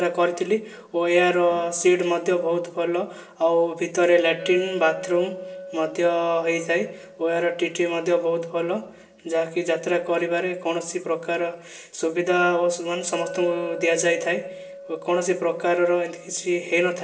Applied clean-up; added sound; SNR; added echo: neural separator model SepFormer DNS4.